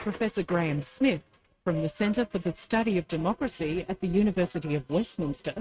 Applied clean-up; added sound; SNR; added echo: neural mask model RNNoise.